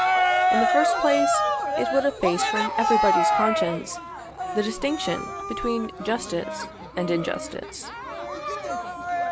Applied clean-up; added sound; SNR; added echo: none; Cheering; -3 dB; none.